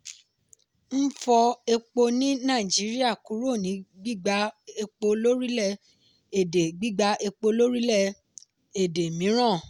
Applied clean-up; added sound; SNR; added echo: none; none; none; none.